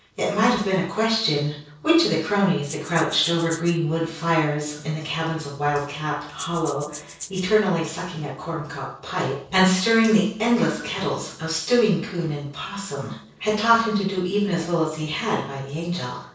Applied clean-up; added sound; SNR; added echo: neural separator model SepFormer DNS4.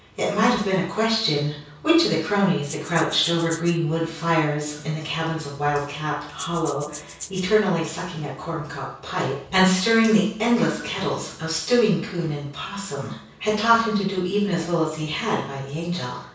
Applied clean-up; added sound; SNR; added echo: none; Rattle (instrument); 15 dB; reverberation time 0.6 s.